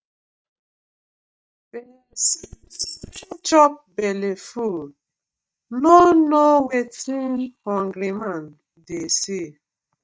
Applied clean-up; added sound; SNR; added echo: neural mask model DeepFilterNet 3.